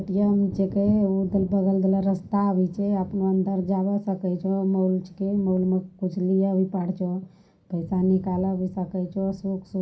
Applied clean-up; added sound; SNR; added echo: none; Thunder / Wind; 19 dB; reverberation time 0.3 s.